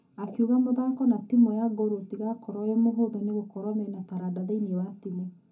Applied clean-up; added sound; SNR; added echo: none; none; none; reverberation time 0.3 s.